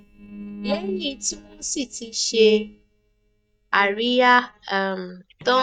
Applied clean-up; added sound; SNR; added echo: neural mask model DeepFilterNet 3.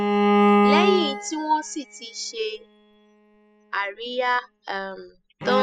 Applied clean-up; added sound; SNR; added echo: classical method spectral subtraction.